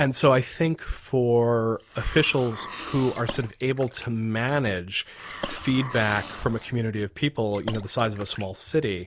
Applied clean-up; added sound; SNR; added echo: none; Water / Splash, splatter + Hiss; 15 dB; none.